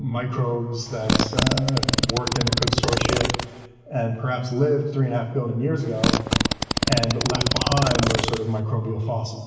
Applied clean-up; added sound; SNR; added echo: none; Fart; -2 dB; reverberation time 1.4 s.